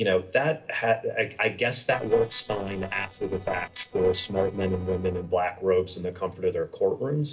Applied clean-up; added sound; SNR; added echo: neural separator model SepFormer DNS4.